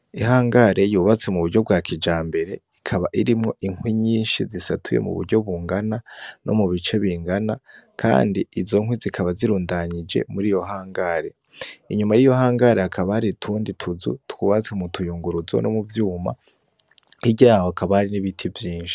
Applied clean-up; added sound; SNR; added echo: none; none; none; none.